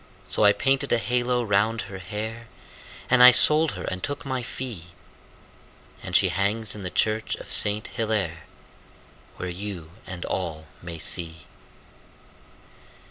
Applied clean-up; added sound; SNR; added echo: none; none; none; none.